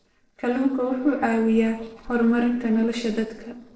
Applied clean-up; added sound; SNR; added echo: neural separator model SepFormer DNS4.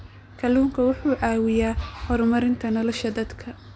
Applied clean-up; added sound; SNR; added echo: none; none; none; none.